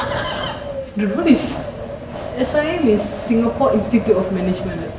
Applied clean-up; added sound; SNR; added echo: none; Wind; 8 dB; reverberation time 0.7 s.